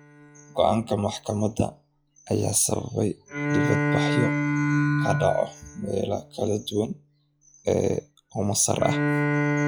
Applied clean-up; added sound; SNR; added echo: classical method log-MMSE.